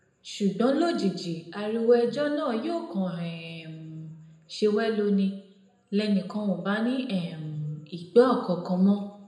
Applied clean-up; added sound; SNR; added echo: none; none; none; reverberation time 0.8 s.